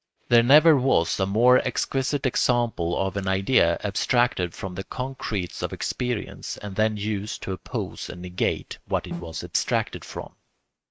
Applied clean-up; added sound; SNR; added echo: neural mask model RNNoise.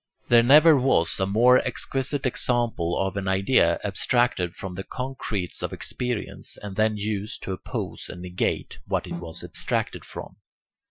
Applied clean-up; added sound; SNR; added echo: classical method Wiener filter.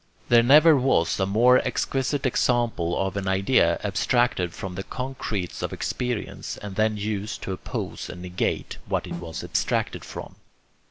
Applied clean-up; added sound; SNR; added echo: none; Snare drum; 13 dB; none.